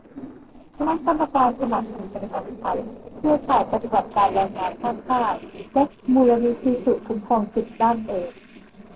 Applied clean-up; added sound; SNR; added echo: neural separator model SepFormer DNS4.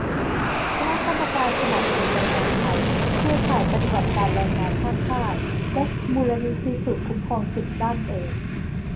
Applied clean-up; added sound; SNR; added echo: none; Fixed-wing aircraft, airplane; -5 dB; reverberation time 0.2 s.